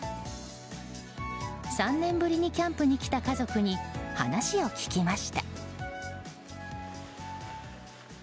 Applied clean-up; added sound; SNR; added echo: none; none; none; none.